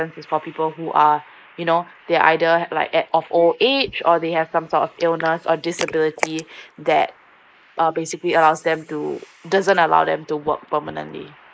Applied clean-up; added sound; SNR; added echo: neural mask model Resemble Enhance denoiser.